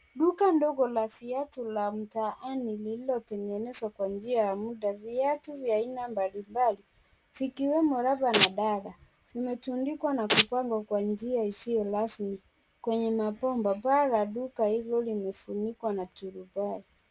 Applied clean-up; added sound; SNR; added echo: none; Domestic sounds, home sounds; -3 dB; none.